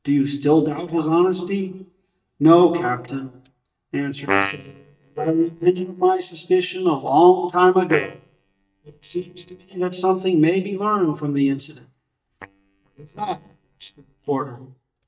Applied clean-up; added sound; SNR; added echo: neural mask model DeepFilterNet 3.